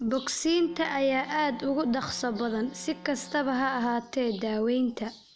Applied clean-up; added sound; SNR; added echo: none; Organ; 20 dB; none.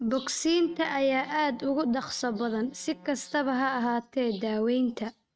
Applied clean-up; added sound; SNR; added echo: neural mask model RNNoise.